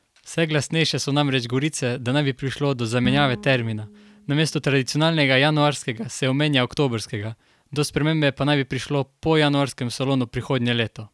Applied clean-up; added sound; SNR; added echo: none; Bowed string instrument; 15 dB; none.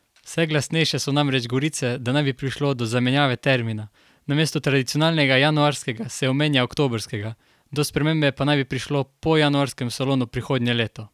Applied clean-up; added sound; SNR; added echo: none; none; none; none.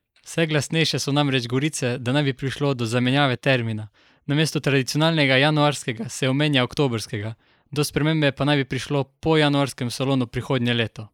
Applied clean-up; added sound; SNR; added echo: neural mask model Resemble Enhance denoiser.